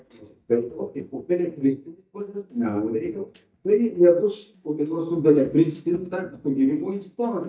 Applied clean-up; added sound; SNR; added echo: neural mask model DeepFilterNet 3.